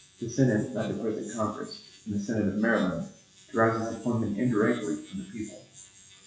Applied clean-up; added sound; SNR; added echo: classical method WPE with log-MMSE.